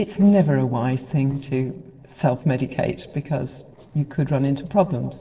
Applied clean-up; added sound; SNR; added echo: neural separator model SepFormer DNS4.